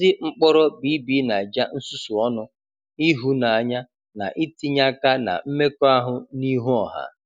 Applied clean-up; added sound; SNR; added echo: none; none; none; none.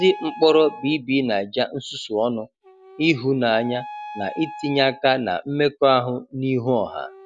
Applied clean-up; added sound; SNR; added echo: none; Wind instrument, woodwind instrument; 18 dB; none.